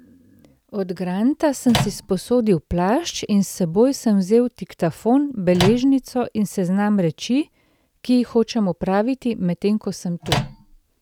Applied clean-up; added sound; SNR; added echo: none; Microwave oven; 5 dB; none.